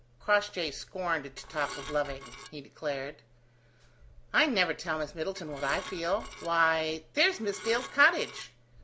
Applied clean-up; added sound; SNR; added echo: none; Dishes, pots, and pans / Glass; 14 dB; none.